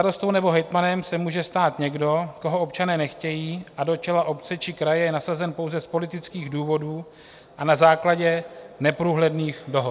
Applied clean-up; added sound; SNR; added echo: none; none; none; none.